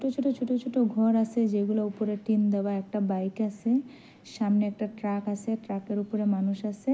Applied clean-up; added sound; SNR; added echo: none; none; none; none.